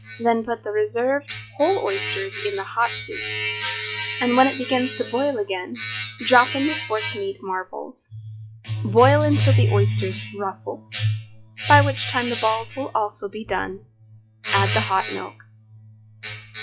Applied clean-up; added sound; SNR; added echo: classical method log-MMSE.